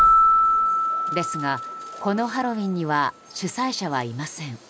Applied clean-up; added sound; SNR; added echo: none; Keyboard (musical); -4 dB; none.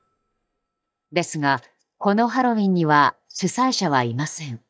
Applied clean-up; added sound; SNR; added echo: neural mask model DeepFilterNet 3.